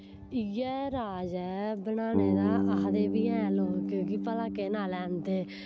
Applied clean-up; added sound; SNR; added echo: none; Bass guitar; 0 dB; none.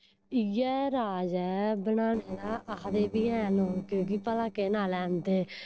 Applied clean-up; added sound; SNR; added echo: neural separator model SepFormer DNS4.